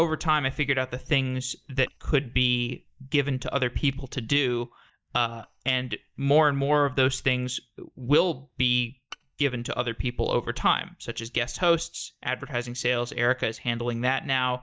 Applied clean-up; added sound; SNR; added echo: neural mask model DeepFilterNet 3.